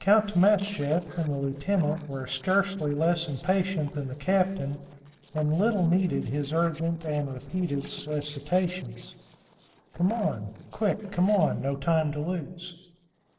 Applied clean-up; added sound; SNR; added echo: neural separator model SepFormer DNS4.